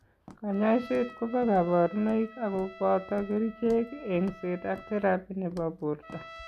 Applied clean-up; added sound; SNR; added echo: none; Walk, footsteps + Trumpet; 18 dB; none.